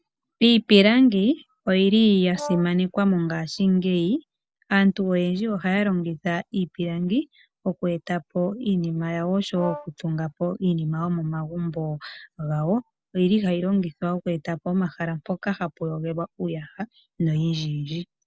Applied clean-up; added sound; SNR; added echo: none; Brass instrument; 13 dB; none.